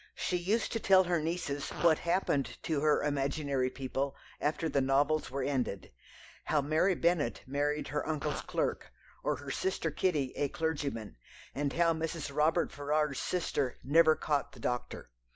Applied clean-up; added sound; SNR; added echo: none; Fart; 15 dB; none.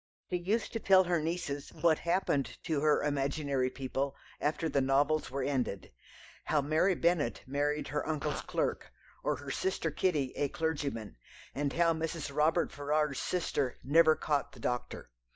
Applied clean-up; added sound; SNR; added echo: neural mask model DeepFilterNet 3.